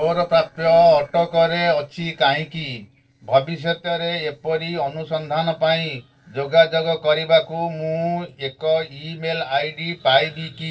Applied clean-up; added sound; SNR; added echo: neural separator model SepFormer DNS4.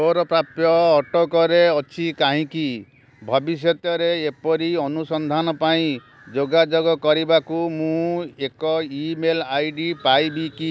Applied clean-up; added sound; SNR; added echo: none; none; none; none.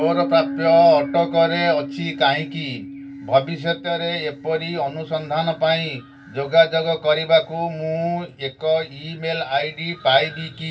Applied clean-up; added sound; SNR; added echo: none; Piano; 13 dB; reverberation time 0.2 s.